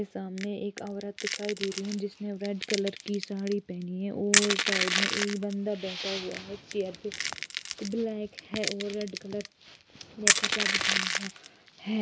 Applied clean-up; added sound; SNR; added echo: none; Crushing; -1 dB; none.